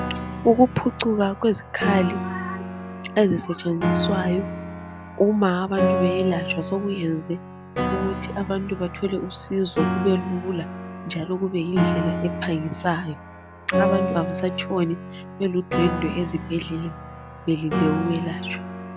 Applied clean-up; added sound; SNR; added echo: none; Piano; 3 dB; none.